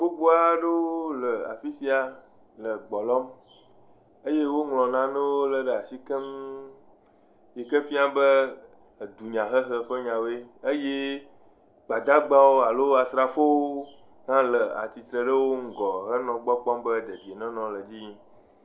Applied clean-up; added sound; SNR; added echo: none; none; none; none.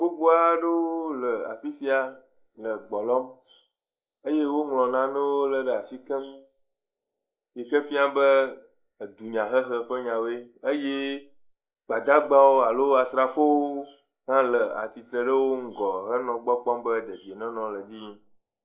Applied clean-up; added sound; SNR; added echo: neural mask model Resemble Enhance denoiser.